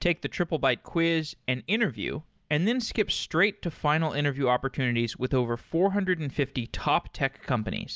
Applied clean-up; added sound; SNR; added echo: none; none; none; none.